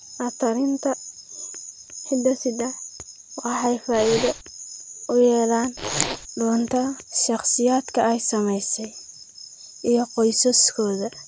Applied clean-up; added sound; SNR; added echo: none; Zipper (clothing); 6 dB; none.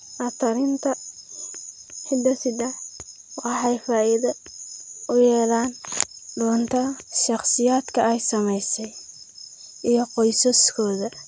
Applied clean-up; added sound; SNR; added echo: none; none; none; none.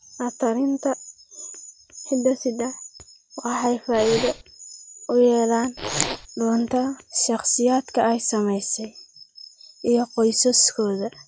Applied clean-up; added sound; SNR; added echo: classical method log-MMSE.